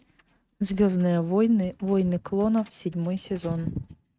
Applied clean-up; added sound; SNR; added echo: neural mask model RNNoise.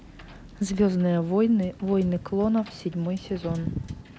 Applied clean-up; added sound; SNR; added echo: none; Wind / Boat, Water vehicle; 14 dB; none.